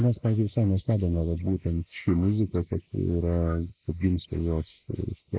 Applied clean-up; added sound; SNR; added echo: neural mask model Resemble Enhance denoiser.